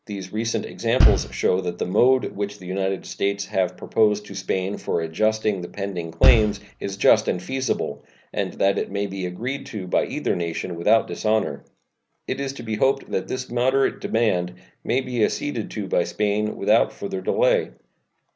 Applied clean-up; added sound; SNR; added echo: none; Bass drum; -3 dB; none.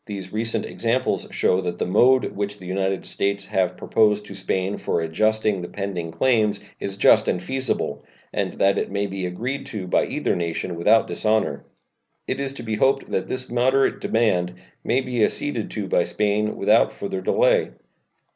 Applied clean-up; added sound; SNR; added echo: none; none; none; none.